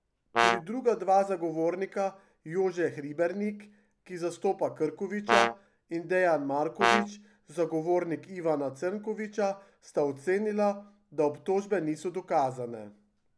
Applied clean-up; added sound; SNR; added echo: none; Brass instrument; -2 dB; none.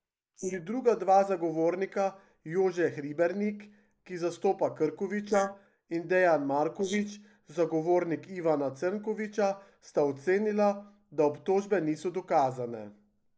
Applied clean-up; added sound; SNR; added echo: neural mask model Resemble Enhance denoiser.